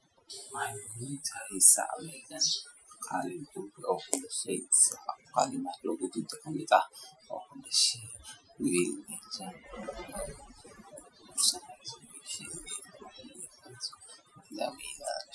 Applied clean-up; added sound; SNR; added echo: classical method Wiener filter.